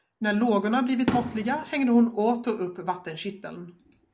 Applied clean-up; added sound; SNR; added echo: none; Fireworks; 13 dB; none.